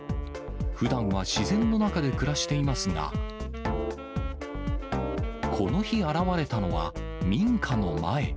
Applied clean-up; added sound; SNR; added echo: none; Wind instrument, woodwind instrument; 13 dB; none.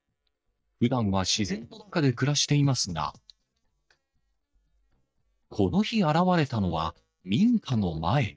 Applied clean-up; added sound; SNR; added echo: neural mask model DeepFilterNet 3.